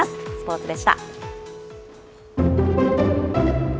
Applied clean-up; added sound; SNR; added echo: none; Chink, clink; 17 dB; none.